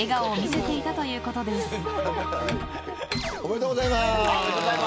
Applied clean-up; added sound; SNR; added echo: none; Typing; 9 dB; none.